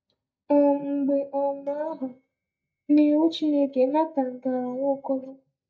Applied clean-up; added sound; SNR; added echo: neural mask model DeepFilterNet 3.